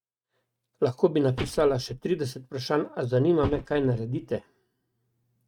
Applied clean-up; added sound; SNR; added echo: neural mask model RNNoise.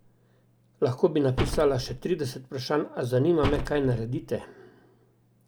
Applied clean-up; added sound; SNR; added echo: none; Slam; 6 dB; none.